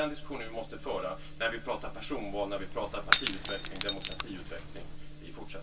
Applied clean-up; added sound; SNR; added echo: none; Shatter / Crushing; -3 dB; reverberation time 0.2 s.